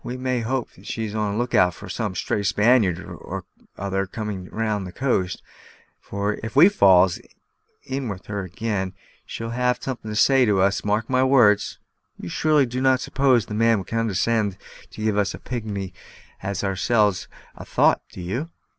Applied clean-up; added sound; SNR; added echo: none; none; none; none.